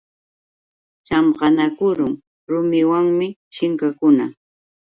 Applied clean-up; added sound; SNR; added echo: none; none; none; none.